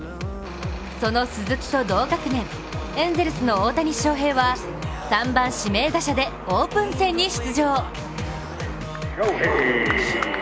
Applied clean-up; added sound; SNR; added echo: none; none; none; none.